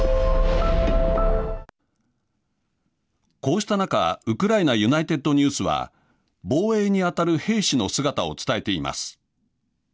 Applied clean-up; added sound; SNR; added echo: none; none; none; none.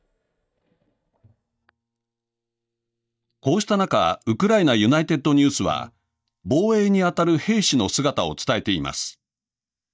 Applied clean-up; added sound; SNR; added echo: neural mask model DeepFilterNet 3.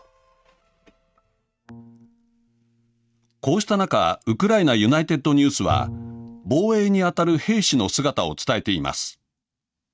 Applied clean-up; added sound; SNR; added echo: neural mask model RNNoise.